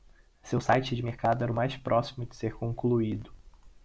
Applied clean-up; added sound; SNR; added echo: none; none; none; none.